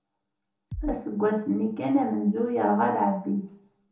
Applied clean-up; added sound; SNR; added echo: none; Bass drum; 9 dB; reverberation time 0.9 s.